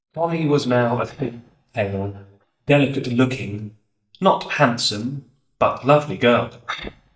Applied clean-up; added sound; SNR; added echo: neural mask model DeepFilterNet 3.